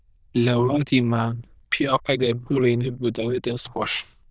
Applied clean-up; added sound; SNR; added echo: neural diffusion model UNIVERSE++.